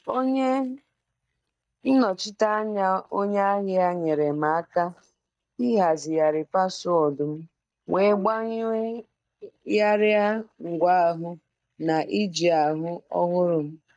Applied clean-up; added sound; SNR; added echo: neural mask model DeepFilterNet 3.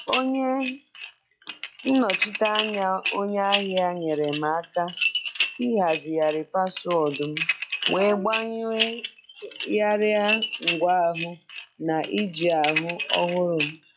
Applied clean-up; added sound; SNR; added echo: classical method log-MMSE.